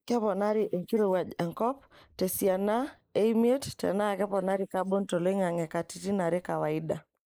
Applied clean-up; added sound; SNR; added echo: neural mask model Resemble Enhance denoiser.